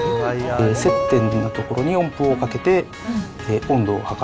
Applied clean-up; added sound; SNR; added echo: none; Acoustic guitar; 7 dB; none.